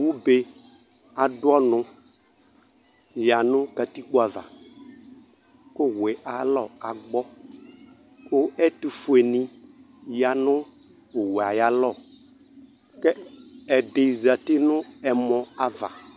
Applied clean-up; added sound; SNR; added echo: none; none; none; none.